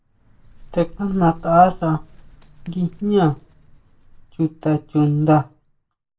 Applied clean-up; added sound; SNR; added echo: none; Bird; 20 dB; reverberation time 0.2 s.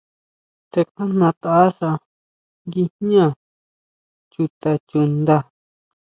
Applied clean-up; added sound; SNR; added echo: none; none; none; none.